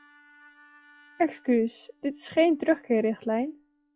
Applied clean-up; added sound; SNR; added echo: classical method log-MMSE.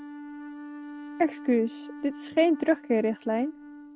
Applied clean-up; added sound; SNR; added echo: neural mask model RNNoise.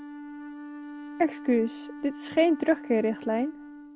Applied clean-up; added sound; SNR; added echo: none; Wind instrument, woodwind instrument; 13 dB; none.